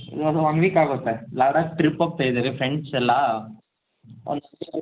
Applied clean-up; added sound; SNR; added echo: none; none; none; none.